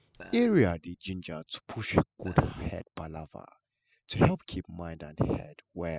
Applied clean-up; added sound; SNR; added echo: classical method spectral subtraction.